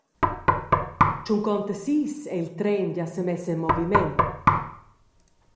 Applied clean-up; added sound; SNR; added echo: none; Knock; -3 dB; none.